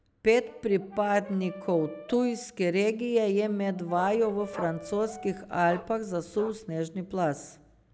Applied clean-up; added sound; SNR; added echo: none; Bark + Brass instrument; 16 dB; none.